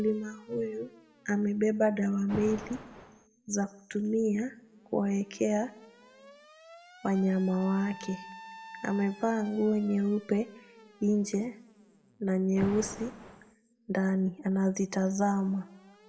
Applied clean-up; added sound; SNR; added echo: none; Alarm; 18 dB; reverberation time 0.6 s.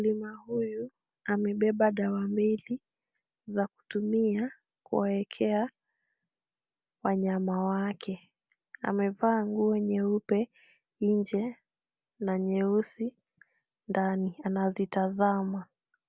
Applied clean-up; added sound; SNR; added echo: none; none; none; none.